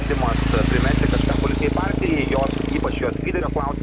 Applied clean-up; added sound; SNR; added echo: none; Motorcycle; -5 dB; none.